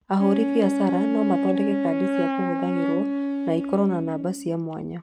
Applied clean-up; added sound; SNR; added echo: neural mask model RNNoise.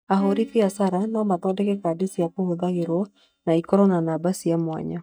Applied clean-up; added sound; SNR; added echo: neural mask model DeepFilterNet 3.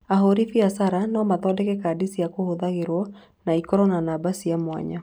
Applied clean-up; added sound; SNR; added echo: none; none; none; none.